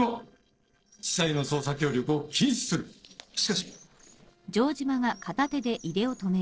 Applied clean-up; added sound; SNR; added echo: neural separator model SepFormer DNS4.